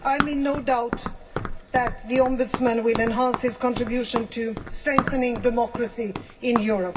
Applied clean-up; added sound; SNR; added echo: none; Run; 7 dB; reverberation time 0.4 s.